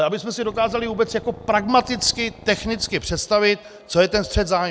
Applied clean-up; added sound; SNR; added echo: none; Purr; 18 dB; none.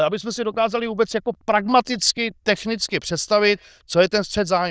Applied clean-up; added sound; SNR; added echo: neural diffusion model UNIVERSE++.